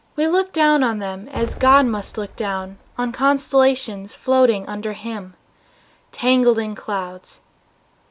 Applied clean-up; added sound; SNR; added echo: none; Explosion; 18 dB; none.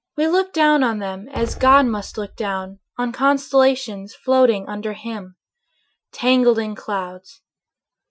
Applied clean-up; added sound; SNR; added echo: classical method Wiener filter.